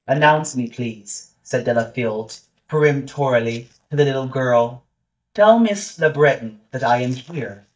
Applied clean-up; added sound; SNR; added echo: neural mask model DeepFilterNet 3.